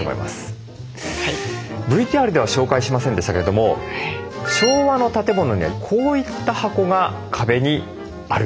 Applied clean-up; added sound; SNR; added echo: none; none; none; none.